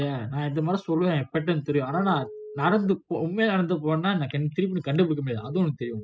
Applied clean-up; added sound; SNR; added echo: classical method spectral subtraction.